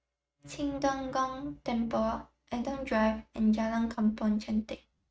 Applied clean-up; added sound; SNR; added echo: neural mask model RNNoise.